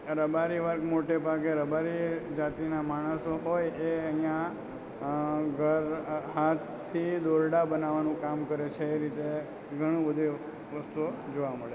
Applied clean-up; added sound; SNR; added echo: none; none; none; none.